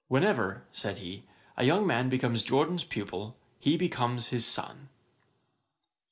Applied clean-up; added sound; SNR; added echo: none; none; none; none.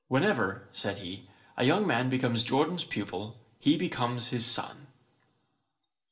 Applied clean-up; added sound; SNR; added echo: none; none; none; reverberation time 0.6 s.